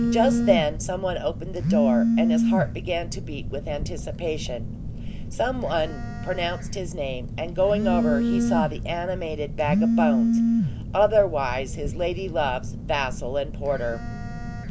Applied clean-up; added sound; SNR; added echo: none; Telephone; -1 dB; none.